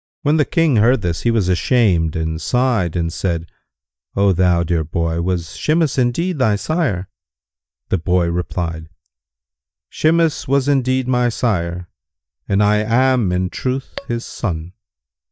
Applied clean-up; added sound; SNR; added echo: neural mask model DeepFilterNet 3.